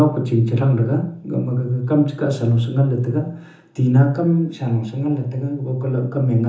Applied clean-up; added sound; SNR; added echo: none; none; none; reverberation time 0.6 s.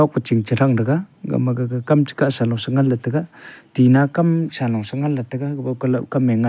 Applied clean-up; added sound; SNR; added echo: none; none; none; none.